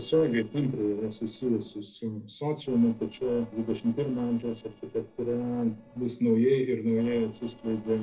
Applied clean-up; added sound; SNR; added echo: neural separator model SepFormer DNS4.